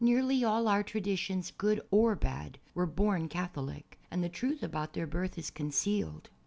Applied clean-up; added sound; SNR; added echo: none; none; none; none.